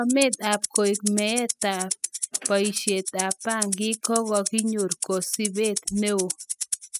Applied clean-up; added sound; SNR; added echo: classical method spectral subtraction.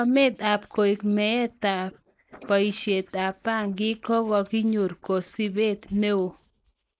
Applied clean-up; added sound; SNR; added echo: neural mask model Resemble Enhance denoiser.